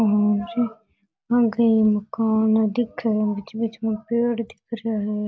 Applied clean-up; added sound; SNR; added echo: none; none; none; none.